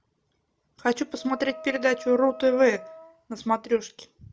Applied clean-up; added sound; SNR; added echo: none; Wind instrument, woodwind instrument; 17 dB; none.